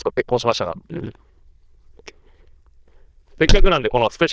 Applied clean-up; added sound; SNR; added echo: neural diffusion model UNIVERSE++.